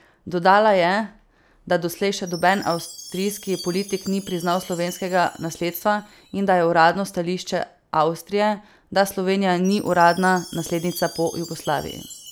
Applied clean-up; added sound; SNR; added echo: none; Chime; 20 dB; none.